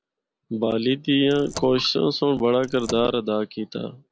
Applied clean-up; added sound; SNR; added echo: none; Car; 15 dB; none.